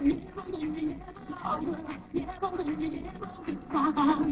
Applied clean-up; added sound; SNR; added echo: neural separator model SepFormer DNS4.